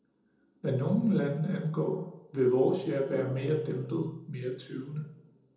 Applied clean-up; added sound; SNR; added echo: none; none; none; reverberation time 0.5 s.